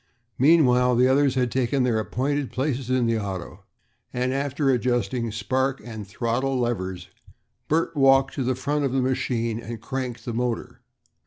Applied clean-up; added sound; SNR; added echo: none; none; none; none.